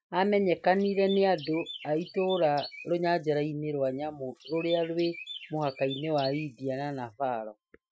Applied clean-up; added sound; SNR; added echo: classical method Wiener filter.